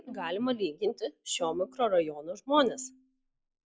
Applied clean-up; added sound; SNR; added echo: classical method log-MMSE.